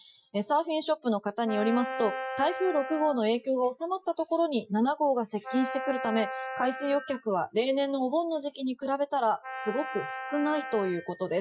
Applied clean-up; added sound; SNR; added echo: classical method Wiener filter.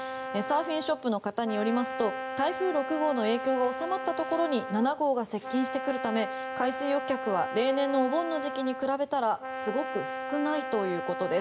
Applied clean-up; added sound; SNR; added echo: none; Brass instrument; 7 dB; none.